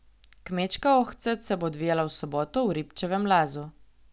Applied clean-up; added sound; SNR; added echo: none; none; none; none.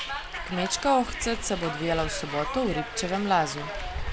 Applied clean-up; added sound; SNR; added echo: none; Hiss; 5 dB; none.